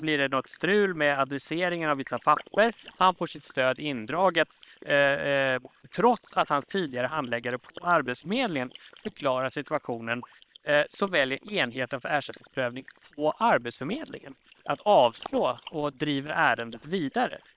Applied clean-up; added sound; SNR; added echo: neural separator model SepFormer WHAM!.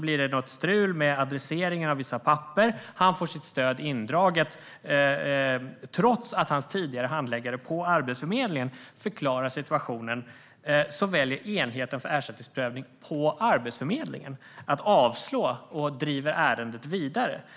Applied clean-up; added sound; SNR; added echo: none; none; none; none.